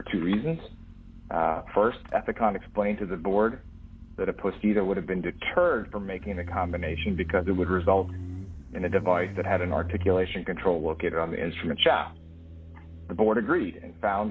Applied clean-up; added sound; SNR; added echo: none; Motorcycle; 11 dB; none.